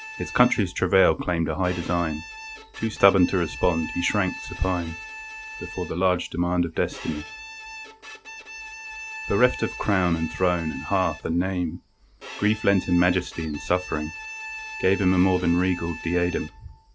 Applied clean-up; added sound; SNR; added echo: none; Bowed string instrument; 14 dB; none.